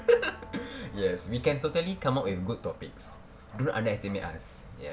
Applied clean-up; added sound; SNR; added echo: none; Piano + Bark; 19 dB; none.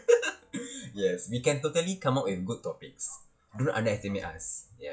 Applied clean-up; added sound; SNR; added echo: classical method log-MMSE.